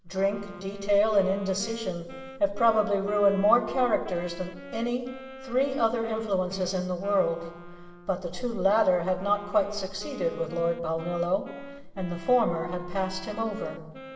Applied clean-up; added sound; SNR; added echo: none; Wind instrument, woodwind instrument; 15 dB; reverberation time 1.1 s.